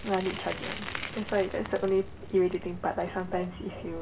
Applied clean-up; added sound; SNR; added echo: none; Bicycle; 11 dB; reverberation time 0.2 s.